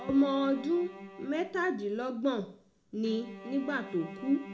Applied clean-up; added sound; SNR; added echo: none; Bowed string instrument; 15 dB; reverberation time 0.3 s.